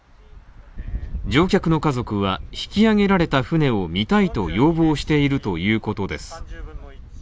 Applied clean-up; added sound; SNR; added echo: none; none; none; none.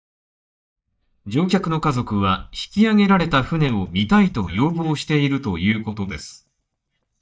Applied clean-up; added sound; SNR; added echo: neural mask model DeepFilterNet 3.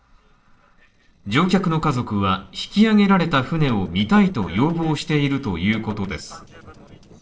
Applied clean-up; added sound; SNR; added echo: neural separator model SepFormer DNS4.